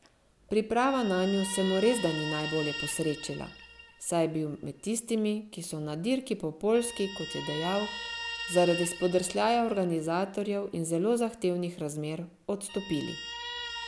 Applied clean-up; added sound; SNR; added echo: none; Guitar; 12 dB; none.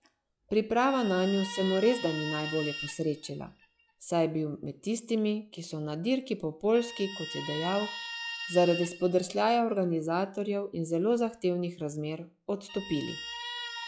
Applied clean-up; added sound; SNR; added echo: classical method log-MMSE.